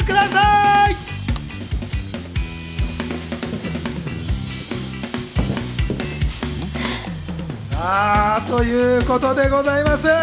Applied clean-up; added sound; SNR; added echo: none; none; none; none.